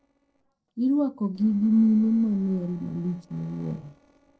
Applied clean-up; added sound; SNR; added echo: neural separator model SepFormer DNS4.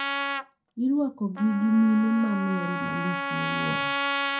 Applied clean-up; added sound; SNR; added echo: none; Trumpet; 4 dB; reverberation time 0.2 s.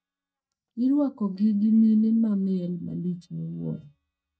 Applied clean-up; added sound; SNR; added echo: neural mask model DeepFilterNet 3.